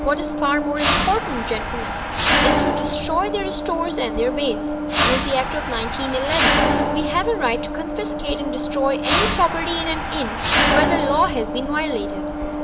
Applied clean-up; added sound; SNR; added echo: none; Mechanisms; -3 dB; reverberation time 1.1 s.